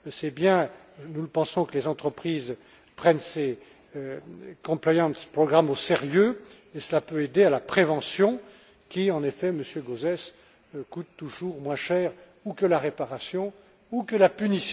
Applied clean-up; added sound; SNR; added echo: none; none; none; none.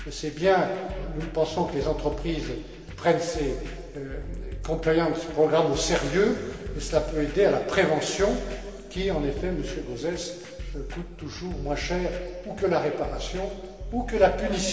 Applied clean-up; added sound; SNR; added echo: none; Drum kit; 10 dB; reverberation time 2.3 s.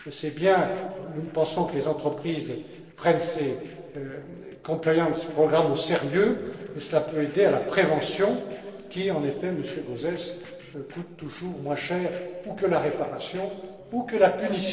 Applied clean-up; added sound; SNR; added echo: neural separator model SepFormer DNS4.